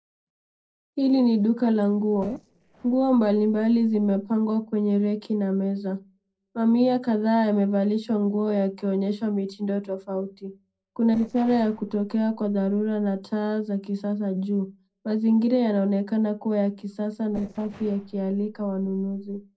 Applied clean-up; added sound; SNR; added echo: neural separator model SepFormer DNS4.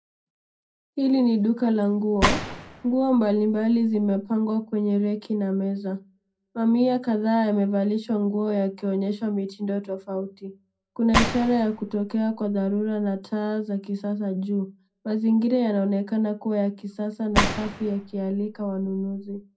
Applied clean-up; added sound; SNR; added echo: none; Gunshot, gunfire; 5 dB; reverberation time 0.2 s.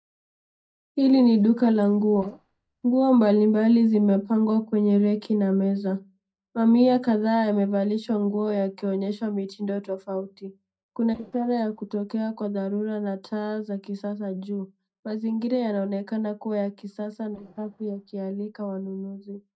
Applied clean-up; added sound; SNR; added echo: neural mask model DeepFilterNet 3.